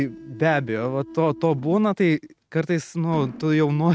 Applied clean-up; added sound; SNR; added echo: neural mask model RNNoise.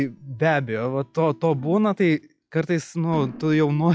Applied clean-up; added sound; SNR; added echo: classical method log-MMSE.